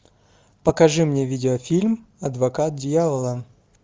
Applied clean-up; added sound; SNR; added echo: none; none; none; none.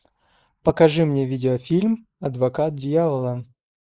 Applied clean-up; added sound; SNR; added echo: neural mask model Resemble Enhance denoiser.